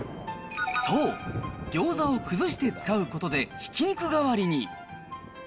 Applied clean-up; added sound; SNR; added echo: none; Thunder; 13 dB; none.